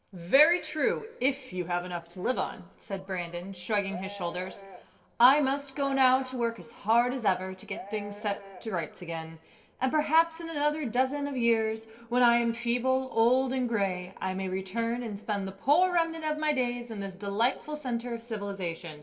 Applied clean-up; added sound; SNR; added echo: neural separator model SepFormer DNS4.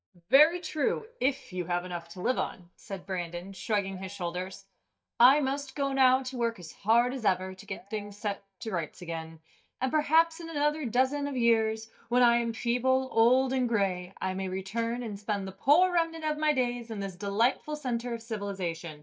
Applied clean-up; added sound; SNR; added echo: neural mask model DeepFilterNet 3.